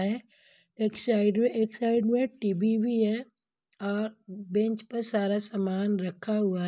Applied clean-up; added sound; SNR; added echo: none; none; none; none.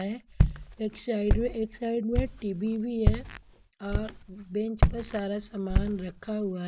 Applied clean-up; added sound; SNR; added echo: none; Walk, footsteps; -2 dB; none.